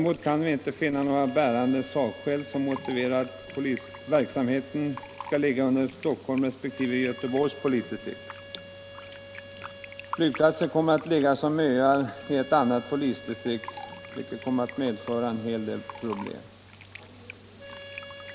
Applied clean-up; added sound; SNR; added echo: none; Fill (with liquid) + Wind instrument, woodwind instrument; 16 dB; none.